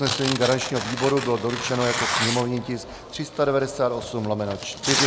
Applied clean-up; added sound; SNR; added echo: none; Tearing; 5 dB; none.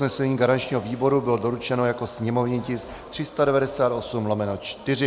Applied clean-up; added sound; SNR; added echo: none; none; none; none.